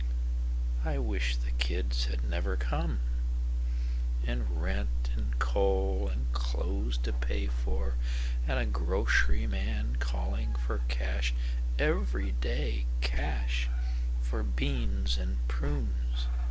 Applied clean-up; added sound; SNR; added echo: none; none; none; none.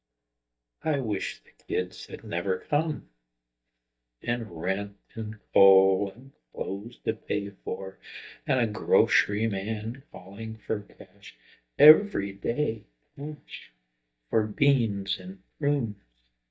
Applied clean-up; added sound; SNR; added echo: neural mask model DeepFilterNet 3.